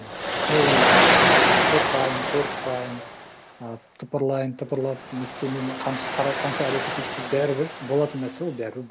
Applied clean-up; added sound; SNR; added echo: none; Waves, surf; -3 dB; none.